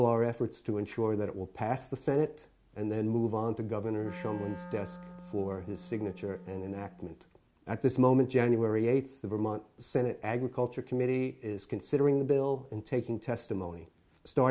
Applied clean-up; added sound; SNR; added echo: none; Wind instrument, woodwind instrument; 16 dB; none.